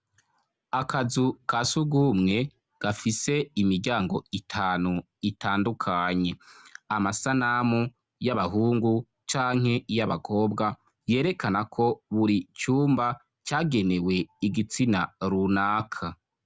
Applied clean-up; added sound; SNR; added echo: none; none; none; none.